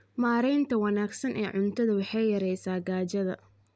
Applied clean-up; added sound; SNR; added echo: none; none; none; none.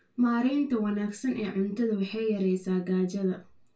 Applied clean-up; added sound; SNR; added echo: none; none; none; reverberation time 0.2 s.